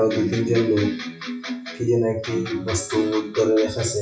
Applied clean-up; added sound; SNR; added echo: classical method WPE with log-MMSE.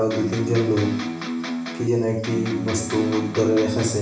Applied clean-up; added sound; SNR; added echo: none; Electric guitar; 6 dB; reverberation time 0.5 s.